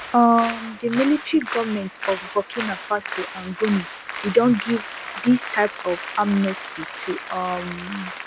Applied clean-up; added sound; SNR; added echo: none; Applause; 10 dB; none.